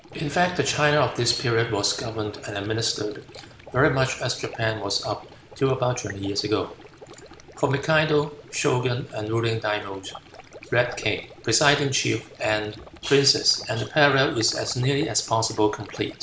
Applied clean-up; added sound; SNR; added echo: none; Stream; 20 dB; none.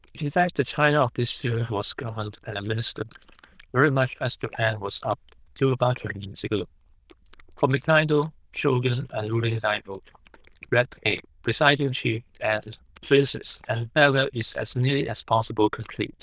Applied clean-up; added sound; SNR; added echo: neural diffusion model UNIVERSE++.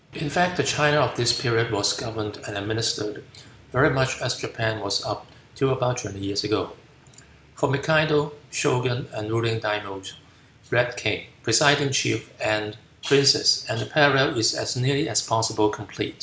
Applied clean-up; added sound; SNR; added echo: none; none; none; none.